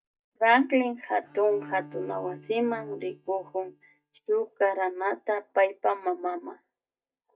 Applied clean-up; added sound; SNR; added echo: neural mask model DeepFilterNet 3.